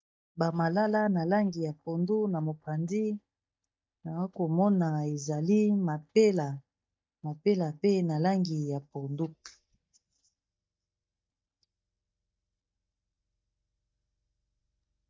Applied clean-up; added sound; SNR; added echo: neural mask model DeepFilterNet 3.